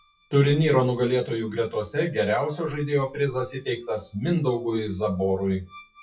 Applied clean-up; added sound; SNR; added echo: classical method WPE with log-MMSE.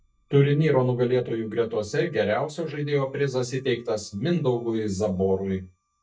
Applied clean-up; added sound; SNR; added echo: neural mask model DeepFilterNet 3.